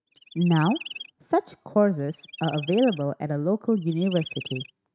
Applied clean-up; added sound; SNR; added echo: neural mask model RNNoise.